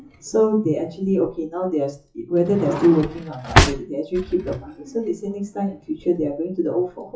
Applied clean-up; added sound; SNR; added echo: classical method WPE with log-MMSE.